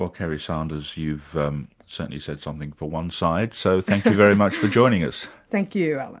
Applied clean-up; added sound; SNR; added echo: none; none; none; none.